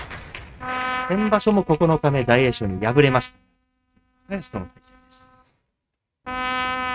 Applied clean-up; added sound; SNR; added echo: neural mask model RNNoise.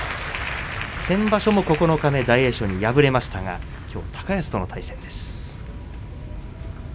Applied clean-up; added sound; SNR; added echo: none; none; none; none.